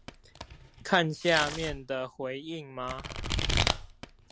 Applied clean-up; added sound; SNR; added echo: none; Domestic sounds, home sounds; 2 dB; none.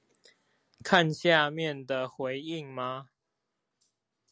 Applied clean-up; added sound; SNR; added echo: none; none; none; none.